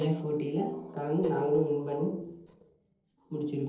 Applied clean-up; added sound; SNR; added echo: neural separator model SepFormer DNS4.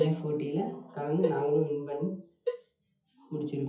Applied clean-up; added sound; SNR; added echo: classical method WPE with log-MMSE.